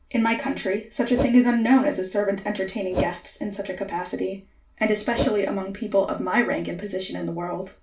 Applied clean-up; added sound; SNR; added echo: none; Whoosh, swoosh, swish; 5 dB; reverberation time 0.2 s.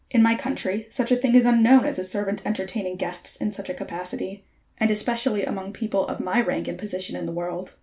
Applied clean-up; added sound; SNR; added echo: none; none; none; none.